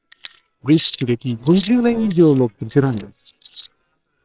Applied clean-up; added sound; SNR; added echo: neural separator model SepFormer WHAMR!.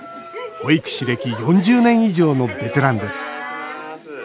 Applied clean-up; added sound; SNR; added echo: none; none; none; none.